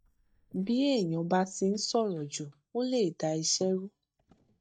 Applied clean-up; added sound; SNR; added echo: neural mask model DeepFilterNet 3.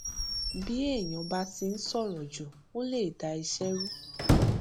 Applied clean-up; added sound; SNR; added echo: none; Squeak / Slam / Wood; -1 dB; none.